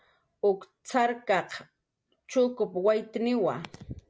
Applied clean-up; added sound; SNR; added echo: none; none; none; none.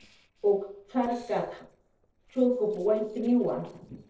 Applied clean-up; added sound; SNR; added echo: neural separator model SepFormer DNS4.